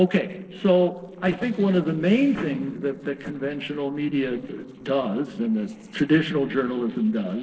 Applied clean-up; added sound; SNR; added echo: neural separator model SepFormer DNS4.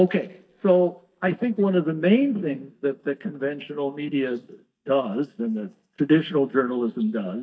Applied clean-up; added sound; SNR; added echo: neural mask model DeepFilterNet 3.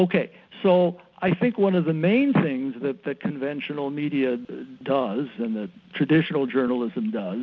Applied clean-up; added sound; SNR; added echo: none; none; none; none.